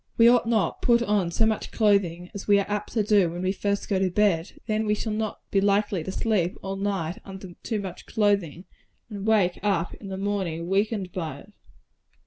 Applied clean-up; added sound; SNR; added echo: none; none; none; none.